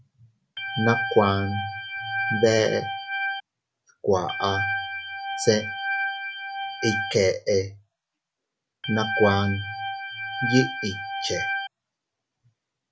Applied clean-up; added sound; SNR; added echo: none; Organ; 3 dB; none.